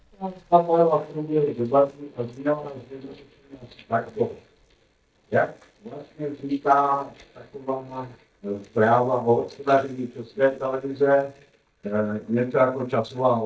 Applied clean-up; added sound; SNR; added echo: neural mask model DeepFilterNet 3.